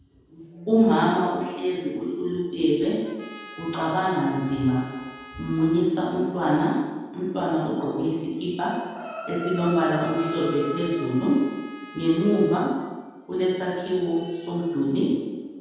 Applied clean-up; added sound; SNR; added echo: none; Trumpet; 19 dB; reverberation time 1.2 s.